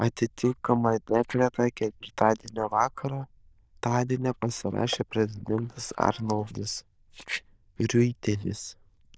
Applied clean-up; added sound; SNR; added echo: neural diffusion model UNIVERSE++.